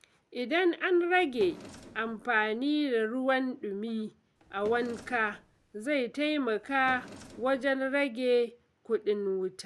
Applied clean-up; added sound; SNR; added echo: none; Drawer open or close; 20 dB; none.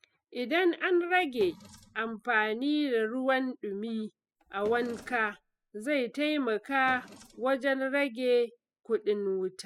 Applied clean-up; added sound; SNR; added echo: classical method spectral subtraction.